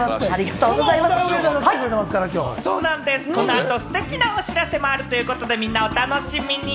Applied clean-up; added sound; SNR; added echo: none; none; none; none.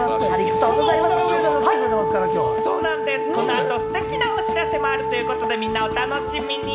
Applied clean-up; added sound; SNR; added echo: none; Wind instrument, woodwind instrument; -2 dB; none.